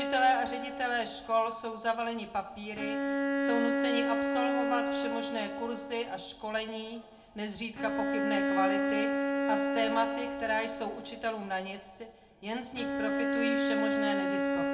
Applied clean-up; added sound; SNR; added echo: none; Bowed string instrument; -1 dB; reverberation time 0.5 s.